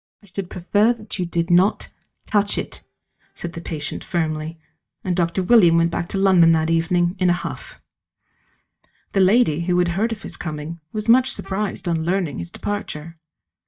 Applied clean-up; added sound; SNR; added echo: neural mask model DeepFilterNet 3.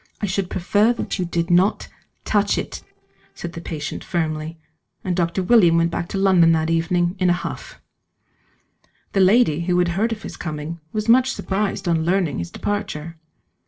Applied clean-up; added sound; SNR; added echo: neural separator model SepFormer DNS4.